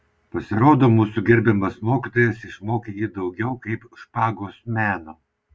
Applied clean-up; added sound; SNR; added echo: none; none; none; none.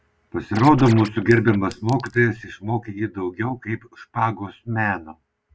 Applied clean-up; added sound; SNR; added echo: none; Chink, clink + Scratching (performance technique); 14 dB; none.